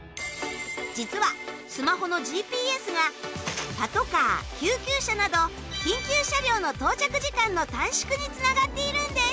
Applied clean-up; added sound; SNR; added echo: none; none; none; none.